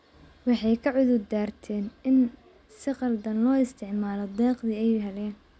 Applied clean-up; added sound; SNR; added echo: none; none; none; none.